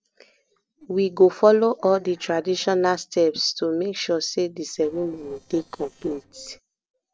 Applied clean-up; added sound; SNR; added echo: neural separator model SepFormer DNS4.